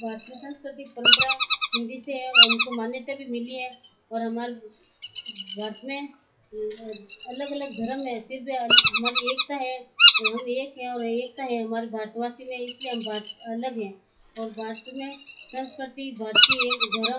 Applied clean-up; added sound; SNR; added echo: classical method WPE with log-MMSE.